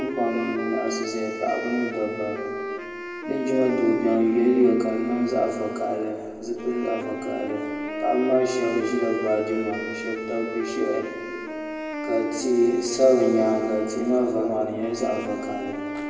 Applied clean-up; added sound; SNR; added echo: none; Wind instrument, woodwind instrument; 9 dB; reverberation time 2.2 s.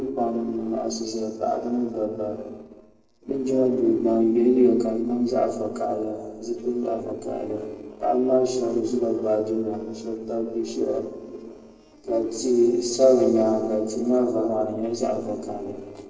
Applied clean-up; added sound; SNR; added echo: neural separator model SepFormer DNS4.